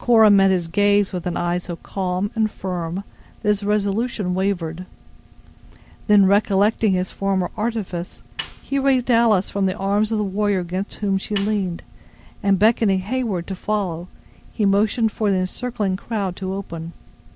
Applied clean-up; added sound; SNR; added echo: none; Snare drum; 17 dB; none.